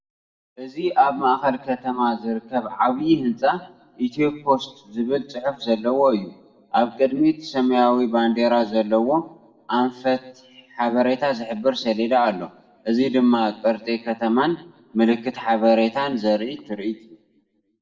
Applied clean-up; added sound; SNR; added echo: none; none; none; reverberation time 0.8 s.